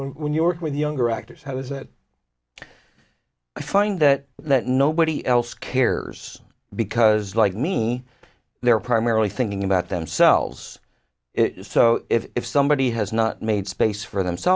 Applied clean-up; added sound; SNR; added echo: none; none; none; none.